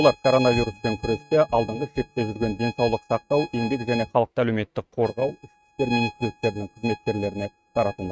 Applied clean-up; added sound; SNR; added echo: neural mask model RNNoise.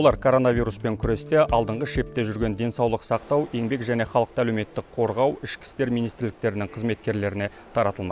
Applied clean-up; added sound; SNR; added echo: none; none; none; none.